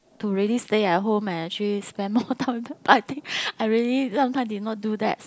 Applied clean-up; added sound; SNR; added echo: none; none; none; none.